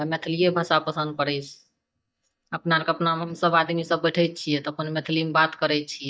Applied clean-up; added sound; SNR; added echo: neural mask model DeepFilterNet 3.